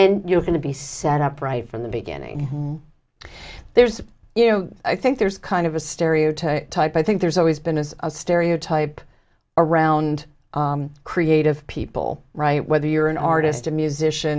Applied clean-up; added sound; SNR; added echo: none; none; none; none.